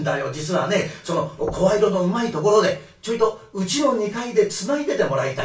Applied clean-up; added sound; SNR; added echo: none; Knock / Wood / Percussion; 20 dB; reverberation time 0.2 s.